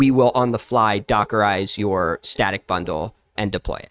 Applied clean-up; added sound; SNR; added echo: neural mask model RNNoise.